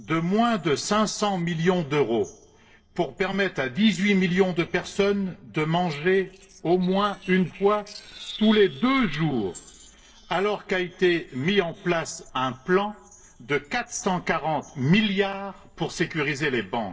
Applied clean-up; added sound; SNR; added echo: neural separator model SepFormer DNS4.